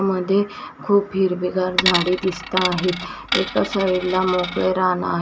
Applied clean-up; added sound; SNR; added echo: none; Coin (dropping); 6 dB; none.